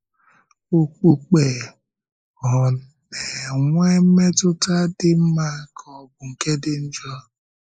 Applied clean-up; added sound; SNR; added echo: neural mask model Resemble Enhance denoiser.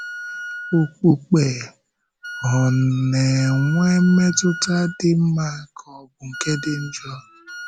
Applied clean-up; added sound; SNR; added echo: none; Wind instrument, woodwind instrument; 15 dB; none.